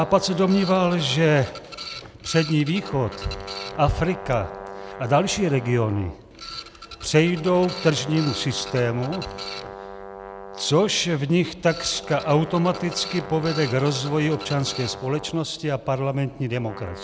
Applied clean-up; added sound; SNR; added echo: none; Printer + Brass instrument; 13 dB; none.